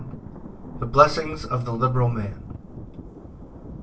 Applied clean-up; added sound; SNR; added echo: none; Thunder / Rain; 13 dB; reverberation time 0.2 s.